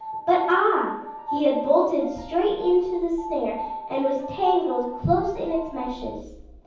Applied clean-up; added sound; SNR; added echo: none; Piano; 11 dB; reverberation time 0.9 s.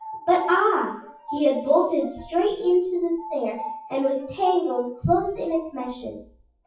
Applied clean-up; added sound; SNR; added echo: classical method WPE with log-MMSE.